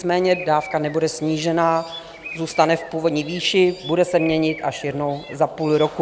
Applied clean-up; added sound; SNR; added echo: none; Bird; 19 dB; none.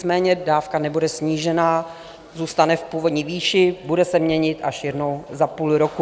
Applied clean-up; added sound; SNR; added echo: none; none; none; none.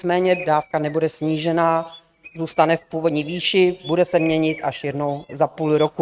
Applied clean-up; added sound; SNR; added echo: neural mask model RNNoise.